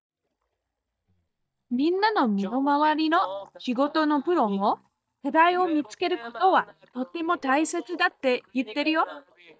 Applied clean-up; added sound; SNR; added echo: neural mask model DeepFilterNet 3.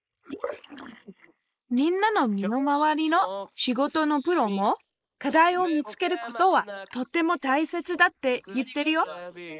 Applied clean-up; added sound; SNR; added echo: neural mask model Resemble Enhance denoiser.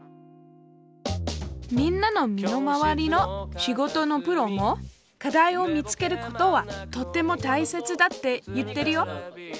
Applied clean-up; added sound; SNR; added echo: none; none; none; none.